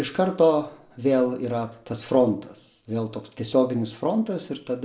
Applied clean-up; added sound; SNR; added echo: none; none; none; reverberation time 0.4 s.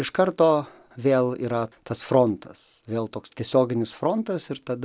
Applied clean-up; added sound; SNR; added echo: none; none; none; none.